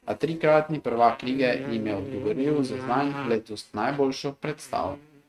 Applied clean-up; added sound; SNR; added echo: neural mask model RNNoise.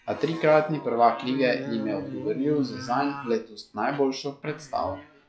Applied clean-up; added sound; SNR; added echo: classical method log-MMSE.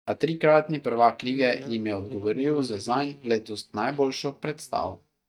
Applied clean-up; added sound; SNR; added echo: neural mask model DeepFilterNet 3.